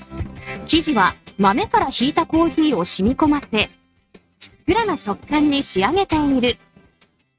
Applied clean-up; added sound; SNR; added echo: neural mask model RNNoise.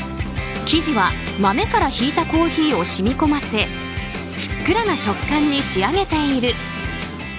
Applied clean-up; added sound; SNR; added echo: none; Drum kit; 19 dB; none.